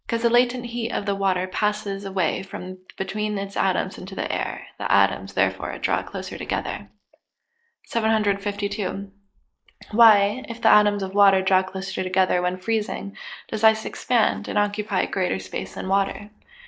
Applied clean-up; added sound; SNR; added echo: neural mask model Resemble Enhance denoiser.